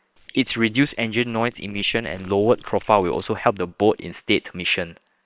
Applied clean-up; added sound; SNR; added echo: neural separator model SepFormer WHAM!.